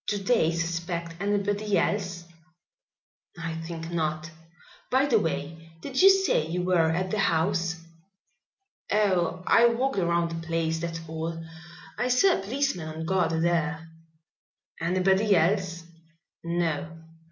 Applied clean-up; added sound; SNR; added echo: none; none; none; none.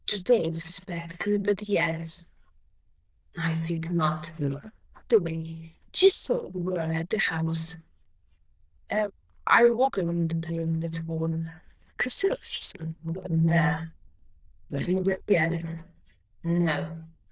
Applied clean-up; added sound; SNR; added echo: neural diffusion model UNIVERSE++.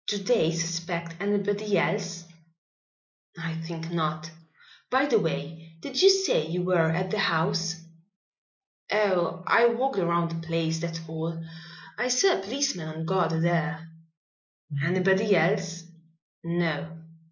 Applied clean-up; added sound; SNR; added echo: neural mask model Resemble Enhance denoiser.